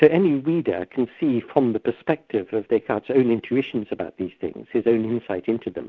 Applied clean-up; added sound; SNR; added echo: none; none; none; none.